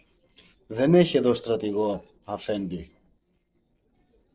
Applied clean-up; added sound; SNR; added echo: neural separator model SepFormer DNS4.